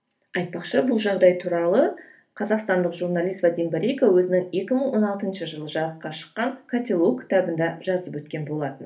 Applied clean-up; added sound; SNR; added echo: none; none; none; reverberation time 0.3 s.